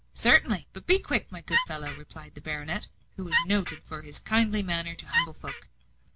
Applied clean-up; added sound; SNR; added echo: none; Wood; 0 dB; none.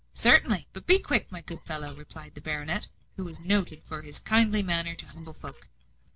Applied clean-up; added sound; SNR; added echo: neural separator model SepFormer DNS4.